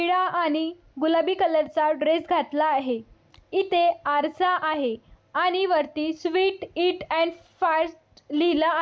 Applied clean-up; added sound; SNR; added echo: none; none; none; none.